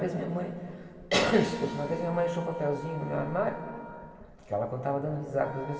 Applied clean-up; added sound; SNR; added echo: none; Wind instrument, woodwind instrument; 15 dB; reverberation time 2.5 s.